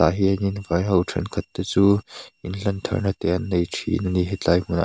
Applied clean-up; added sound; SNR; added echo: none; none; none; none.